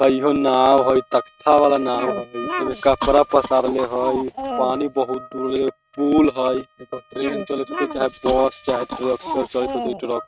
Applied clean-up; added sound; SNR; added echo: neural mask model RNNoise.